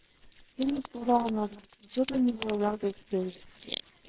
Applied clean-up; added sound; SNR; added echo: neural separator model SepFormer WHAMR!.